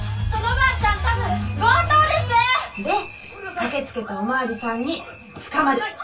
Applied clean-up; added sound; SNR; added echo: none; none; none; reverberation time 0.2 s.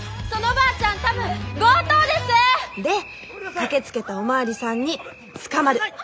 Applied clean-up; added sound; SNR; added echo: none; none; none; none.